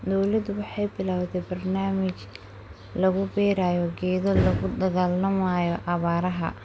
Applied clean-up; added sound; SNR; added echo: none; none; none; none.